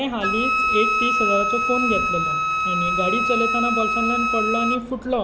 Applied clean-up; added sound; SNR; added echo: none; Wind instrument, woodwind instrument; -3 dB; none.